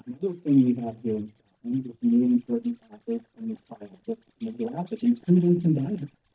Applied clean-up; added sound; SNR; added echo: neural mask model DeepFilterNet 3.